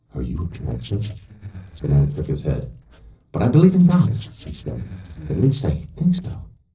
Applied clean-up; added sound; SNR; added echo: neural separator model SepFormer DNS4.